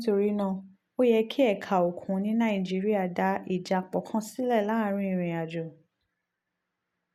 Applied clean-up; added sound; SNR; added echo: none; none; none; none.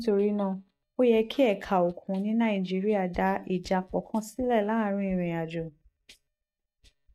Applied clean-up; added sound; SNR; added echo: neural mask model DeepFilterNet 3.